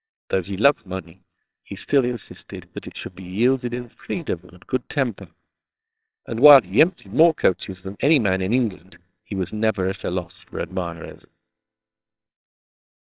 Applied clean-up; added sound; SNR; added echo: neural separator model SepFormer WHAMR!.